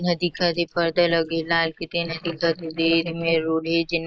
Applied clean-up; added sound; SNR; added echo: neural mask model Resemble Enhance denoiser.